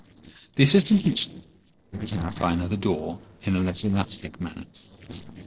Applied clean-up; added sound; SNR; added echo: neural separator model SepFormer DNS4.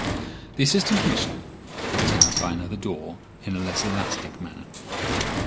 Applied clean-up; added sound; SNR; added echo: none; Sliding door; -1 dB; reverberation time 0.7 s.